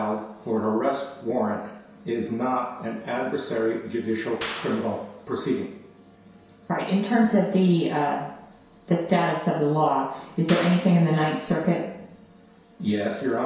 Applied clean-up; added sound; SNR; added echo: none; Clapping; 16 dB; reverberation time 0.7 s.